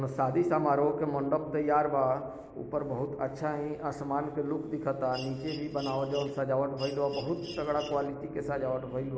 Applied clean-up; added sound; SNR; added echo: none; Mechanisms; 16 dB; none.